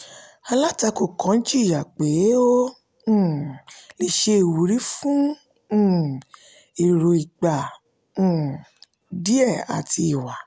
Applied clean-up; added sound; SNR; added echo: none; none; none; none.